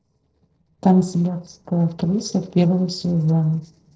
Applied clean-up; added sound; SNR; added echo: neural separator model SepFormer DNS4.